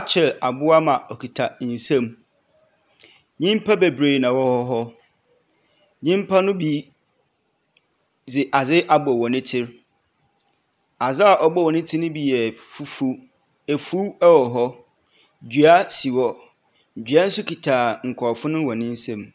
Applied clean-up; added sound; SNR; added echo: none; none; none; none.